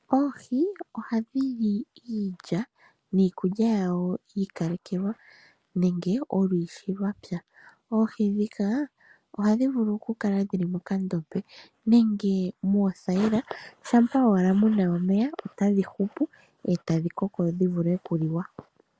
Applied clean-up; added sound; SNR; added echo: none; none; none; none.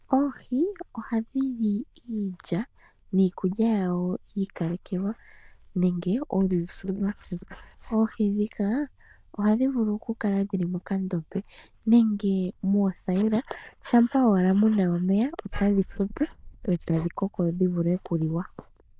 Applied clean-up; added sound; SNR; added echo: neural diffusion model UNIVERSE++.